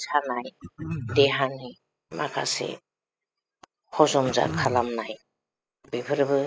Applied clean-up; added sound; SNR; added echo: classical method spectral subtraction.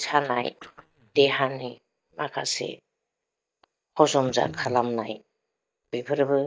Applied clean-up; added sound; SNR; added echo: neural mask model DeepFilterNet 3.